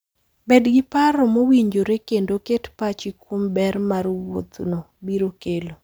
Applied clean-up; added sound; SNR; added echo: none; none; none; none.